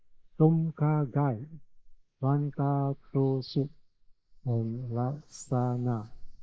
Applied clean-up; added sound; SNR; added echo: neural mask model Resemble Enhance denoiser.